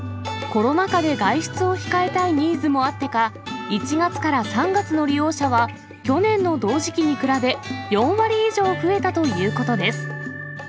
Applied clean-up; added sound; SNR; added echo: none; none; none; none.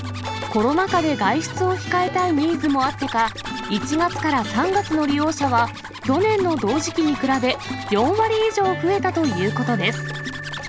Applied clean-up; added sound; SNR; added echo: none; Zipper (clothing); 16 dB; none.